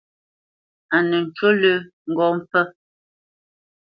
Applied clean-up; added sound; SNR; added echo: none; none; none; none.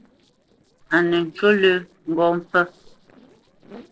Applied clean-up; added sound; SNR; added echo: neural separator model SepFormer DNS4.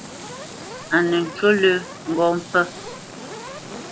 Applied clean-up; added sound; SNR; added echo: none; Frying (food) + Fire; 13 dB; none.